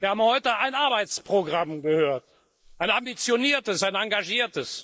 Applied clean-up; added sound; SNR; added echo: neural mask model Resemble Enhance denoiser.